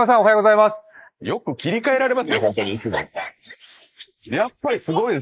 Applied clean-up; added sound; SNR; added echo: neural mask model Resemble Enhance denoiser.